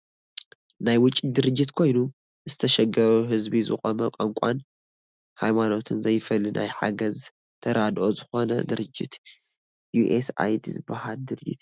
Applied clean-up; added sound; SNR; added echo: none; none; none; none.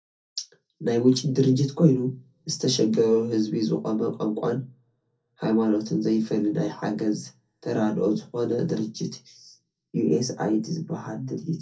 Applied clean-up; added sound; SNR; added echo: none; none; none; reverberation time 0.3 s.